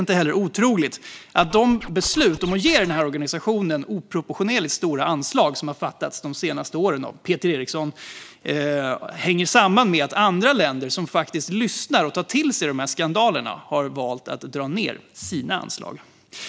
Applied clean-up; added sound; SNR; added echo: none; Scratching (performance technique); 14 dB; none.